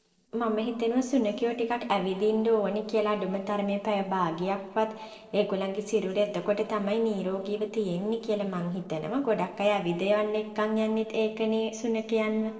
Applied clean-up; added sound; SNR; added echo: neural separator model SepFormer DNS4.